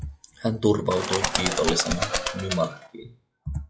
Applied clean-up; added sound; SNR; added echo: classical method log-MMSE.